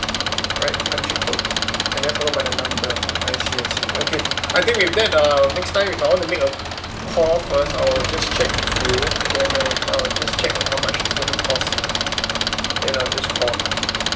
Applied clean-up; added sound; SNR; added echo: none; Engine; -1 dB; none.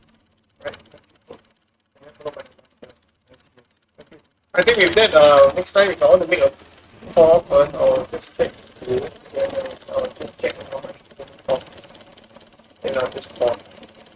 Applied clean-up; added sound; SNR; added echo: neural mask model RNNoise.